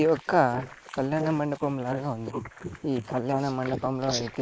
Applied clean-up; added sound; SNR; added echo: neural mask model Resemble Enhance denoiser.